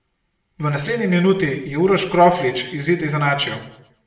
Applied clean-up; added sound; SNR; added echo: none; none; none; reverberation time 0.6 s.